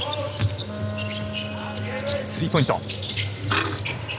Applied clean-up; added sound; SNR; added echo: none; Wind instrument, woodwind instrument; 11 dB; none.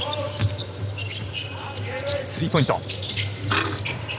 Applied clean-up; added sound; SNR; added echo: none; none; none; none.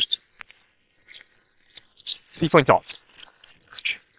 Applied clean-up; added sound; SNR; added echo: neural separator model SepFormer WHAM!.